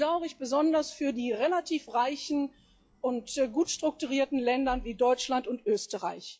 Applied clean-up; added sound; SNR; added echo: classical method log-MMSE.